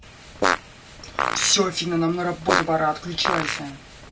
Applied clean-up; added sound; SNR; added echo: none; Fart; 2 dB; reverberation time 0.1 s.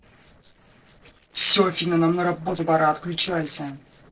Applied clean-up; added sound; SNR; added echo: neural separator model SepFormer DNS4.